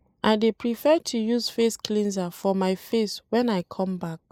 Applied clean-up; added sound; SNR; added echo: neural mask model Resemble Enhance denoiser.